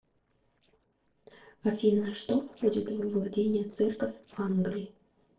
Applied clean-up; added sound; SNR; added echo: neural separator model SepFormer DNS4.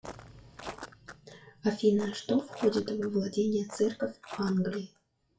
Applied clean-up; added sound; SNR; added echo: classical method WPE with log-MMSE.